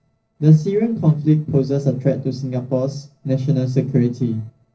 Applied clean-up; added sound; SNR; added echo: neural separator model SepFormer DNS4.